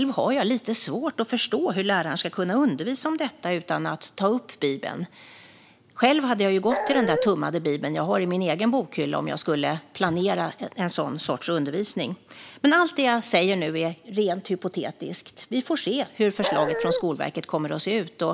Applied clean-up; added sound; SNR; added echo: none; Dog; 1 dB; none.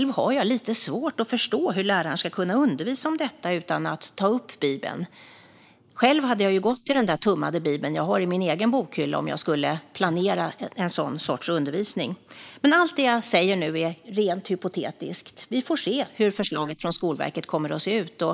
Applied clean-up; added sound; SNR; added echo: neural mask model Resemble Enhance denoiser.